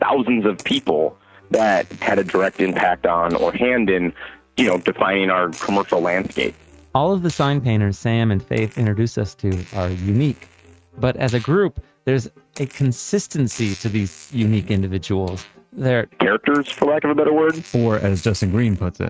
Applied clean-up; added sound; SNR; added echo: neural mask model RNNoise.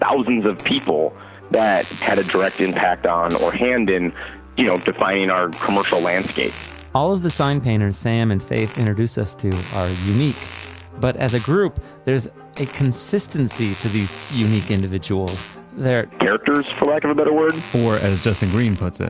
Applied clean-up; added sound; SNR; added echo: none; Fart; 17 dB; none.